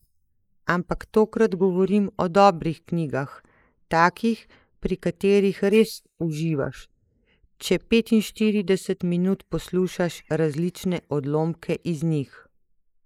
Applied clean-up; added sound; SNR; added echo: neural mask model Resemble Enhance denoiser.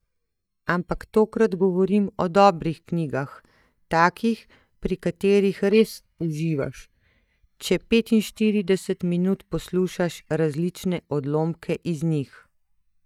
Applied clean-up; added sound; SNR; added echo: neural mask model DeepFilterNet 3.